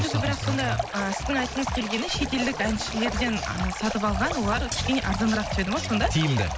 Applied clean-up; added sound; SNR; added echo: none; Hi-hat + Stream; 7 dB; none.